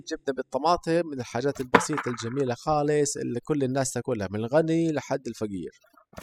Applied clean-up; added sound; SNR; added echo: classical method spectral subtraction.